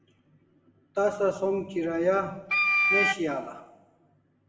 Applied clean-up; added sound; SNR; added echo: none; Wind instrument, woodwind instrument; -4 dB; reverberation time 0.8 s.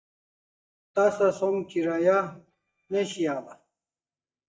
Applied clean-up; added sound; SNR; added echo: neural mask model DeepFilterNet 3.